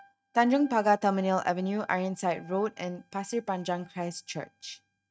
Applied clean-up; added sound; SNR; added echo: neural mask model RNNoise.